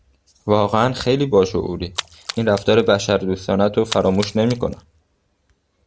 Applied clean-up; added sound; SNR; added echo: none; Splash, splatter; 14 dB; none.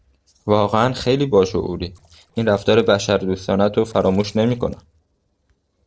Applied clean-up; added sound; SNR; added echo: neural separator model SepFormer DNS4.